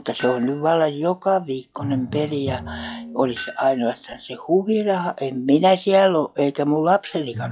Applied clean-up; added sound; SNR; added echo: classical method log-MMSE.